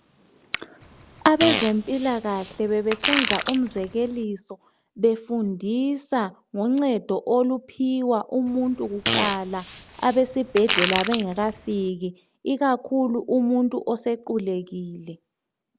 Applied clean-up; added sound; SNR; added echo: none; Fart; 5 dB; none.